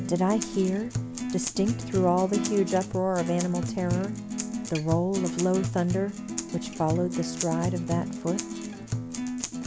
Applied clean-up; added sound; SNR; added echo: none; Acoustic guitar; 4 dB; none.